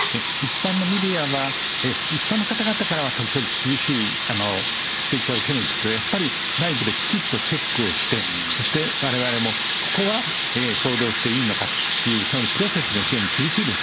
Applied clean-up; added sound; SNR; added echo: none; Sink (filling or washing) / Water tap, faucet; -1 dB; none.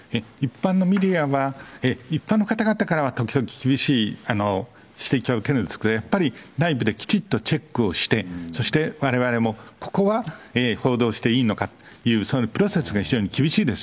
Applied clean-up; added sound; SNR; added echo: none; none; none; none.